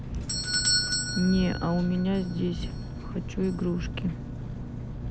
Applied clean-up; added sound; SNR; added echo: none; Engine + Doorbell; 1 dB; none.